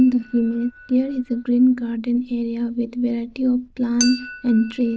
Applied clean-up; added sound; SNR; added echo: neural diffusion model UNIVERSE++.